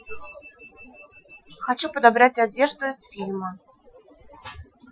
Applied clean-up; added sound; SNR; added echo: classical method Wiener filter.